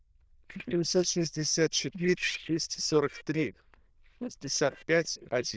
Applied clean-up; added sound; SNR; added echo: neural diffusion model UNIVERSE++.